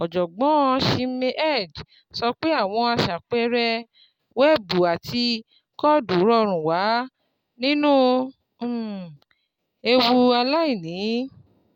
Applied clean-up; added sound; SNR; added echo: none; none; none; none.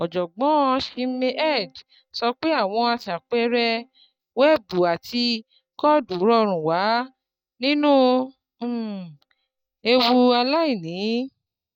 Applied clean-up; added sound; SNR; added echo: neural mask model DeepFilterNet 3.